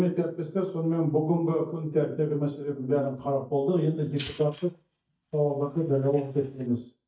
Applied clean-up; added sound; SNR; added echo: neural mask model DeepFilterNet 3.